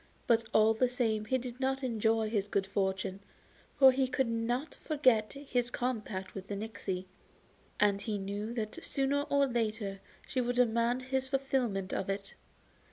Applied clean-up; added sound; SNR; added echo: none; none; none; none.